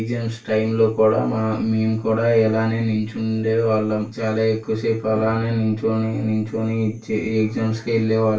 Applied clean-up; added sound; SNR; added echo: none; none; none; reverberation time 0.2 s.